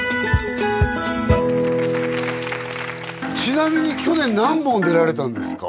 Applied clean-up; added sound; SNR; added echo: none; none; none; none.